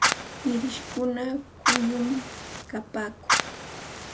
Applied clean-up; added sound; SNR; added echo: none; Fire; -1 dB; none.